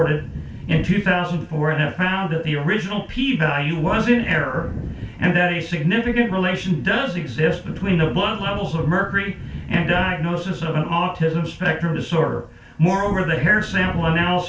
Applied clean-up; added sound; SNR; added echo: none; Thunder / Wind; 13 dB; reverberation time 0.3 s.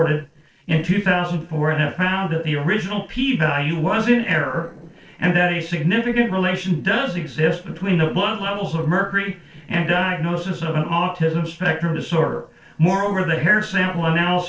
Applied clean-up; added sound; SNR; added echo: neural separator model SepFormer DNS4.